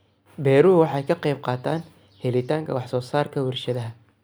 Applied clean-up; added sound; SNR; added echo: none; none; none; none.